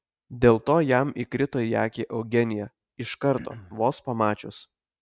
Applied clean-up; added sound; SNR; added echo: neural mask model RNNoise.